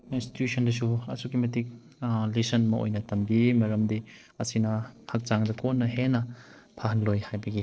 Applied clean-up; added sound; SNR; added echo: neural separator model SepFormer DNS4.